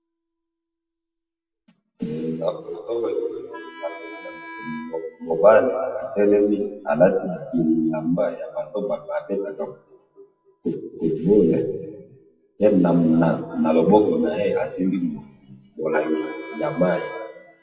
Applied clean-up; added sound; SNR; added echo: classical method WPE with log-MMSE.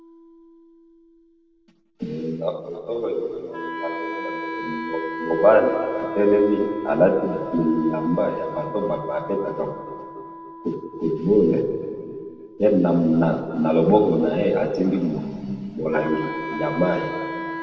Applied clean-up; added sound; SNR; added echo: none; Wind instrument, woodwind instrument; 11 dB; reverberation time 2.0 s.